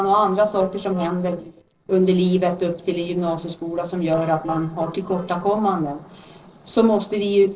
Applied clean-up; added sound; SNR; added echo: neural separator model SepFormer DNS4.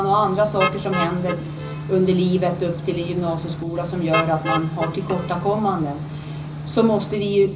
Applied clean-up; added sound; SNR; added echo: none; Motor vehicle (road); 10 dB; reverberation time 0.5 s.